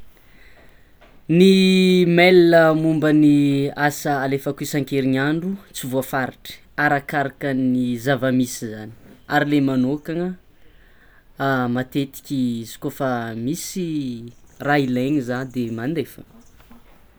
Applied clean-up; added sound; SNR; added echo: none; none; none; none.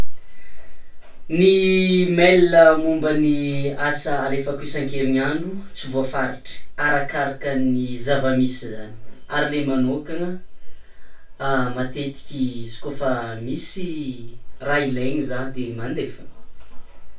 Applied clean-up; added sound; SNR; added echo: none; none; none; reverberation time 0.2 s.